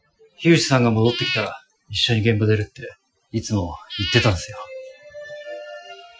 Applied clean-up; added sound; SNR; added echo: classical method Wiener filter.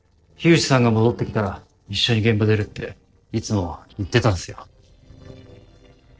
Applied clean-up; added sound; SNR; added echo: neural separator model SepFormer DNS4.